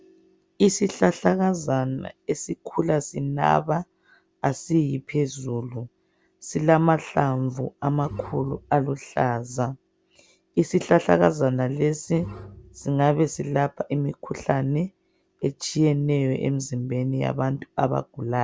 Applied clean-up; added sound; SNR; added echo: none; Bowed string instrument; 16 dB; none.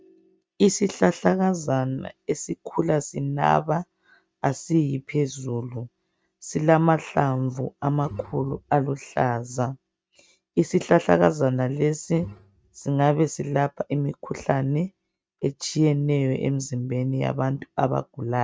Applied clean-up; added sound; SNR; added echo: neural mask model RNNoise.